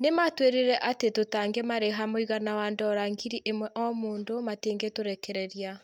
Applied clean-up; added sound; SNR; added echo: none; none; none; none.